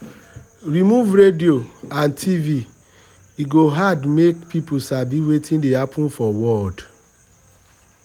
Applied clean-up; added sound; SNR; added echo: none; none; none; none.